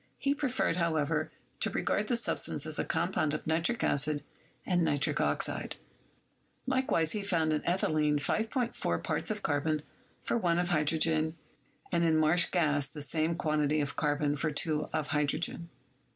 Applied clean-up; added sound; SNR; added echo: none; none; none; none.